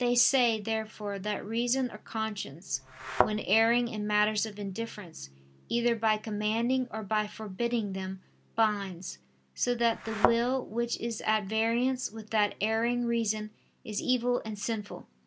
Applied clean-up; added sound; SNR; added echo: none; Thump, thud; 1 dB; none.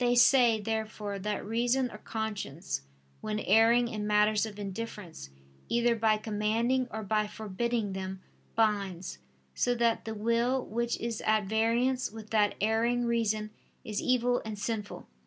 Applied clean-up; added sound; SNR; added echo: none; none; none; none.